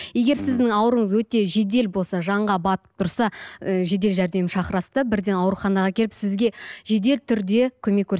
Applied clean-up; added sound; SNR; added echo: none; none; none; none.